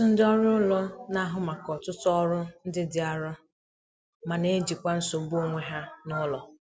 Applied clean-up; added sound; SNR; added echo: none; none; none; none.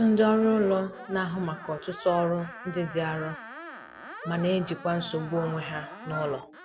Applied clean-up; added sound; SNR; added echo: none; Screech; 15 dB; none.